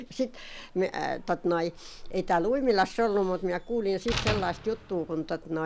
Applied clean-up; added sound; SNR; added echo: none; Slam; 11 dB; none.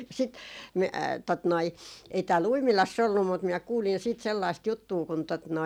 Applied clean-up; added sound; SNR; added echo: none; none; none; none.